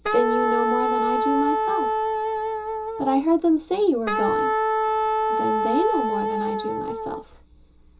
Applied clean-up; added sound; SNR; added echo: none; Wind instrument, woodwind instrument; -2 dB; reverberation time 0.2 s.